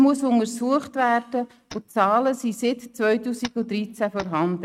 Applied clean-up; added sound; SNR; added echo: neural mask model RNNoise.